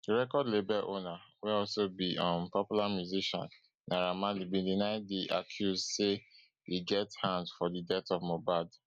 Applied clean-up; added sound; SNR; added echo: none; none; none; none.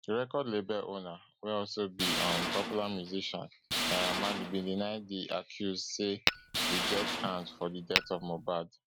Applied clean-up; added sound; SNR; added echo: none; Tools + Tap / Glass; -1 dB; none.